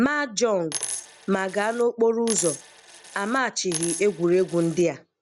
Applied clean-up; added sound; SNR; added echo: none; Coin (dropping); 11 dB; none.